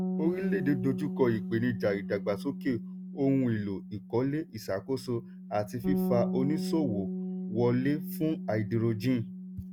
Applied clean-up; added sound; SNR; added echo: none; Bass guitar; 5 dB; none.